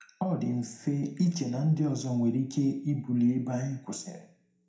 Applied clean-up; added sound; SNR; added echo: none; none; none; reverberation time 0.5 s.